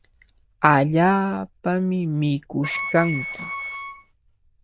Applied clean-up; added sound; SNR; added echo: neural diffusion model UNIVERSE++.